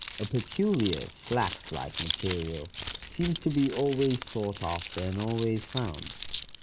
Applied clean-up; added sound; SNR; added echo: none; Keys jangling; 2 dB; none.